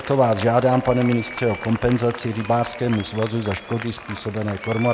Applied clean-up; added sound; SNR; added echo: none; Applause; 14 dB; none.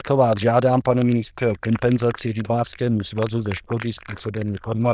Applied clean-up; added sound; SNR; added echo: neural diffusion model UNIVERSE++.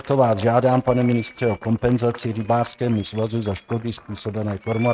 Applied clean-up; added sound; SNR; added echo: neural mask model RNNoise.